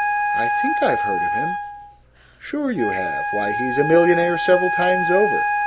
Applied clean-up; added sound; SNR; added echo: none; Wind instrument, woodwind instrument; 0 dB; none.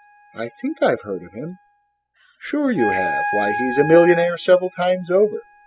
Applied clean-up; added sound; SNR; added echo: classical method spectral subtraction.